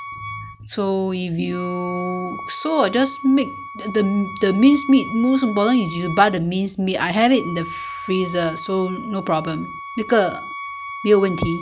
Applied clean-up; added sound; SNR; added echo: none; Wind instrument, woodwind instrument; 13 dB; none.